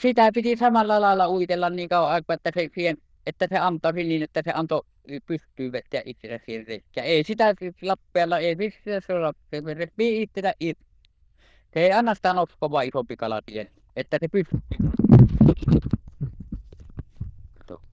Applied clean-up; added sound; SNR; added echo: neural diffusion model UNIVERSE++.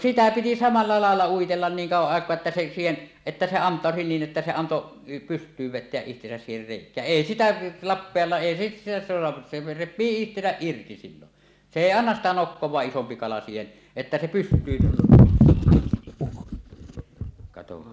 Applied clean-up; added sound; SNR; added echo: none; Breathing; 8 dB; none.